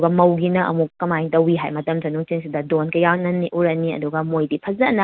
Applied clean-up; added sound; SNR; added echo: none; none; none; none.